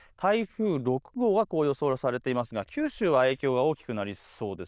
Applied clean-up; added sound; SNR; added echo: neural diffusion model UNIVERSE++.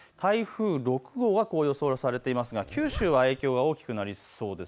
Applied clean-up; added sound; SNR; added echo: none; Zipper (clothing); 14 dB; none.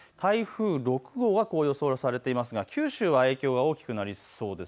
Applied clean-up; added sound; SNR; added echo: none; none; none; none.